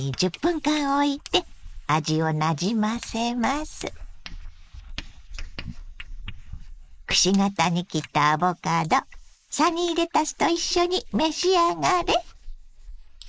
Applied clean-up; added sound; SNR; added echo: neural mask model Resemble Enhance denoiser.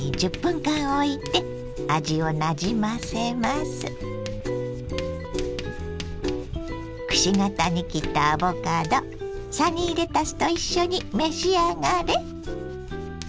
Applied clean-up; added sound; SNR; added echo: none; Writing; 14 dB; none.